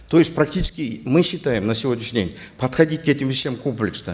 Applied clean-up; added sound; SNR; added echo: none; none; none; none.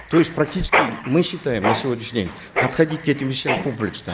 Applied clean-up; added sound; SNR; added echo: none; Mechanisms; 4 dB; none.